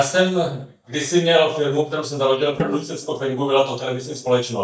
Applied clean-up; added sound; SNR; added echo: neural mask model DeepFilterNet 3.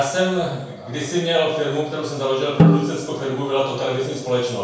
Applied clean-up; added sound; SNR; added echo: none; Snare drum; -3 dB; reverberation time 0.7 s.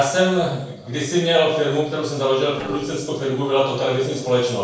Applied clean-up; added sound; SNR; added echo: neural separator model SepFormer DNS4.